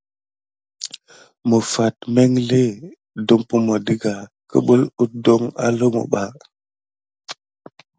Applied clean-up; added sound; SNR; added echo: none; none; none; none.